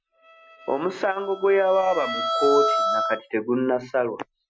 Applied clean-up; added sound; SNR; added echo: classical method Wiener filter.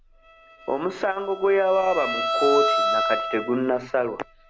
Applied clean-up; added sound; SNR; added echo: none; Bowed string instrument; 3 dB; none.